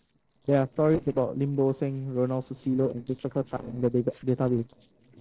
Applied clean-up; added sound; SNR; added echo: neural separator model SepFormer DNS4.